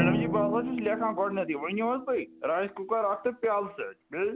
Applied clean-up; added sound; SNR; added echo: none; Drum; 5 dB; none.